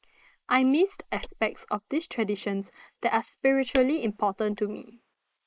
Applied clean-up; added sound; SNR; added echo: neural mask model Resemble Enhance denoiser.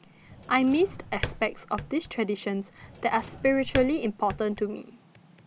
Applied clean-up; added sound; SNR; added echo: none; Drawer open or close; 12 dB; none.